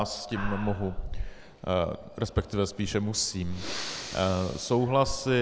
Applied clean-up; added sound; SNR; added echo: none; Breathing; 8 dB; none.